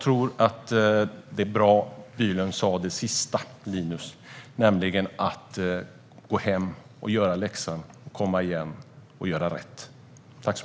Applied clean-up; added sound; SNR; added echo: none; none; none; none.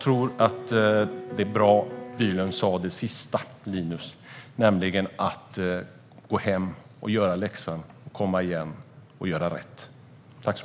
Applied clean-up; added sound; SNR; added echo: none; Piano; 11 dB; none.